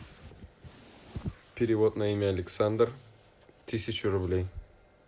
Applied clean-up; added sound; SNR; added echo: none; none; none; none.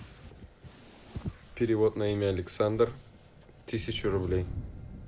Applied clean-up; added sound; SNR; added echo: none; Thunder; 13 dB; none.